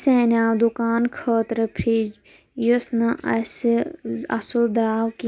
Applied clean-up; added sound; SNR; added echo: none; none; none; none.